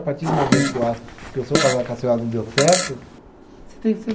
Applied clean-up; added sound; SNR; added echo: none; Fart; 1 dB; none.